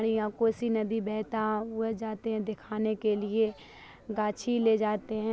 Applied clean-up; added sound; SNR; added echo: none; none; none; none.